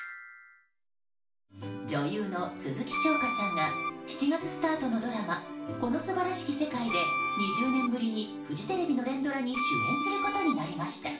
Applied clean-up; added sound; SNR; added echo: none; Bowed string instrument; -1 dB; reverberation time 0.4 s.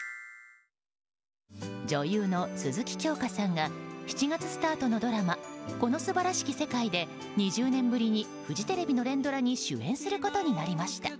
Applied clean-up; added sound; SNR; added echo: none; none; none; none.